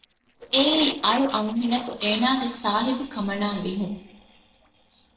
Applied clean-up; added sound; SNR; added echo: neural separator model SepFormer DNS4.